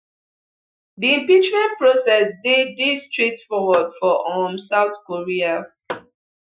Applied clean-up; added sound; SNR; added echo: classical method Wiener filter.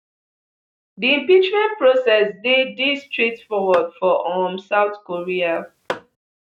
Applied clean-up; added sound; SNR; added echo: neural mask model RNNoise.